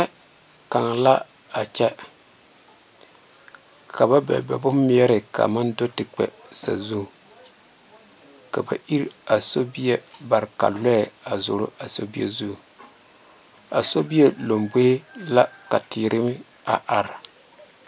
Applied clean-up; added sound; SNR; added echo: none; none; none; none.